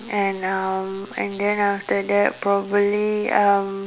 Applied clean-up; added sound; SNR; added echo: none; none; none; none.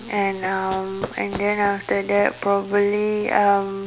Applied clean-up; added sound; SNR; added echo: none; Run; 17 dB; none.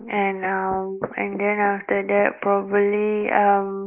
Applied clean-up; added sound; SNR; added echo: neural mask model Resemble Enhance denoiser.